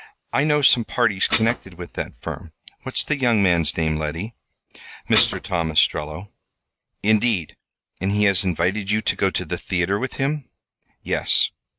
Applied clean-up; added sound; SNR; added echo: neural mask model RNNoise.